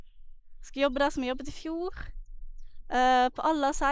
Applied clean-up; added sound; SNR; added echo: neural mask model Resemble Enhance denoiser.